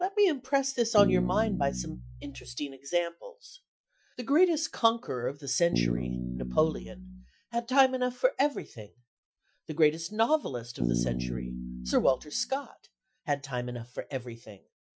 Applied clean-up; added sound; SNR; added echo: classical method Wiener filter.